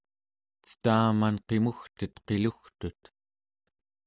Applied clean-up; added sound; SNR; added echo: none; none; none; none.